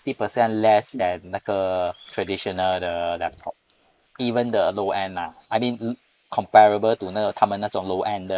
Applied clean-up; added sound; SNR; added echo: neural mask model Resemble Enhance denoiser.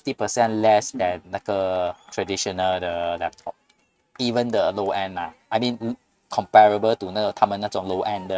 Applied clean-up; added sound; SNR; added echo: neural mask model RNNoise.